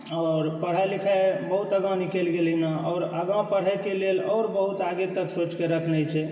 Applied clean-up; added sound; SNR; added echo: none; none; none; reverberation time 1.3 s.